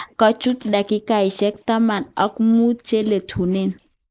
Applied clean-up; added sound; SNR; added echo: neural mask model Resemble Enhance denoiser.